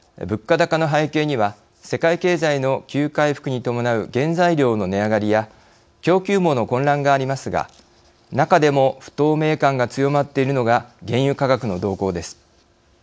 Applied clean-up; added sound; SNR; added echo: none; none; none; none.